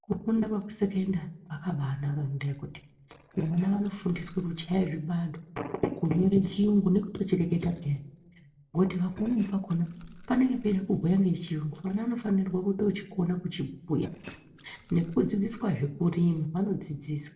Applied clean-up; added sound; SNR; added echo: neural separator model SepFormer DNS4.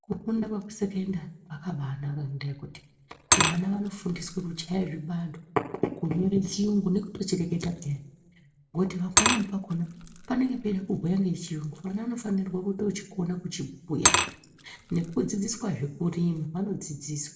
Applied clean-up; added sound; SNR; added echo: none; Glass / Liquid; 1 dB; reverberation time 0.6 s.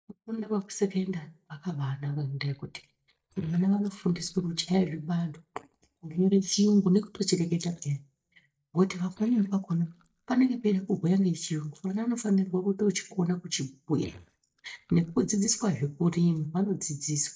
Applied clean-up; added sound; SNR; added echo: neural mask model DeepFilterNet 3.